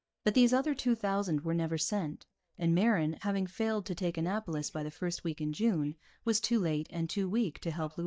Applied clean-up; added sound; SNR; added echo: neural mask model DeepFilterNet 3.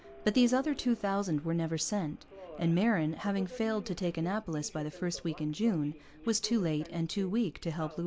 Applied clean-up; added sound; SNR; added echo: none; Subway, metro, underground; 19 dB; none.